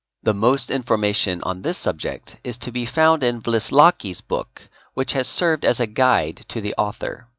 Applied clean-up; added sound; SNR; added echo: none; none; none; none.